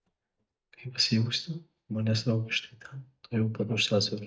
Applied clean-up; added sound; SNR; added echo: neural mask model DeepFilterNet 3.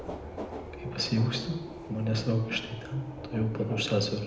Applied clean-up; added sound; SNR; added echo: none; Subway, metro, underground; 10 dB; reverberation time 0.8 s.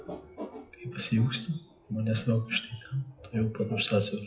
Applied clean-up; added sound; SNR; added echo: classical method WPE with log-MMSE.